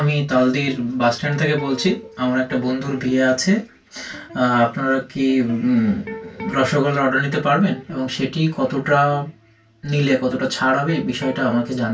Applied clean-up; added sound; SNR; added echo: none; Electric guitar; 19 dB; reverberation time 0.1 s.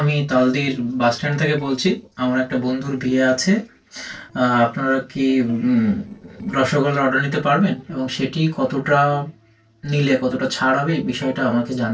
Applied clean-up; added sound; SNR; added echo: neural separator model SepFormer DNS4.